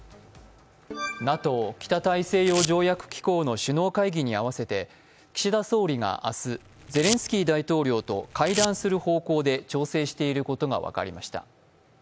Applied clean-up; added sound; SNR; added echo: none; Domestic sounds, home sounds; 8 dB; none.